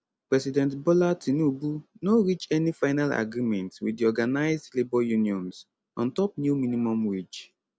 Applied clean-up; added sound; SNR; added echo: none; none; none; none.